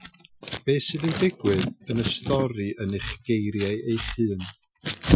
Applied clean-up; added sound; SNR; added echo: classical method Wiener filter.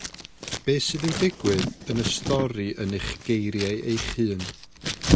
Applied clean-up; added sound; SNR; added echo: none; Scissors; 2 dB; none.